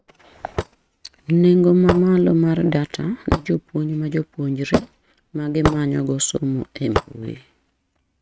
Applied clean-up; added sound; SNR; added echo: neural mask model RNNoise.